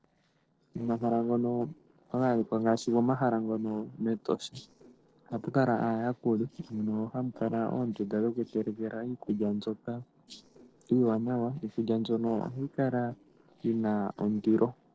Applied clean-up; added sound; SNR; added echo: neural separator model SepFormer DNS4.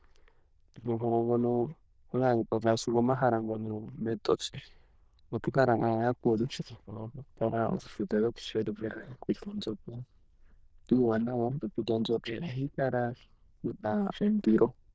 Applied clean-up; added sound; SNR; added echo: neural diffusion model UNIVERSE++.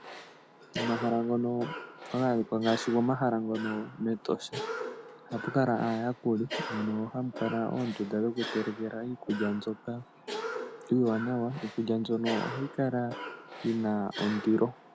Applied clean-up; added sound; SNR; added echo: none; Cough; 10 dB; none.